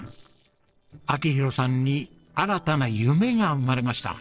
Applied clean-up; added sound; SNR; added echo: neural separator model SepFormer DNS4.